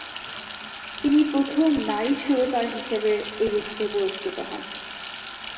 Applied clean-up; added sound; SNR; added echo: none; Sink (filling or washing); 11 dB; reverberation time 1.7 s.